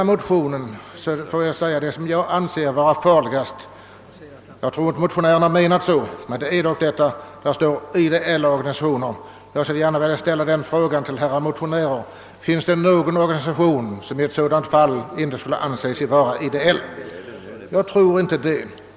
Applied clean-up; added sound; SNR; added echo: none; none; none; none.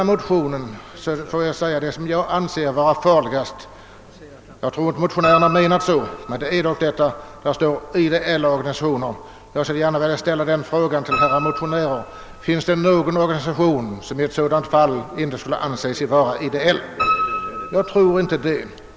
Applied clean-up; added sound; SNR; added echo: none; Piano; 10 dB; none.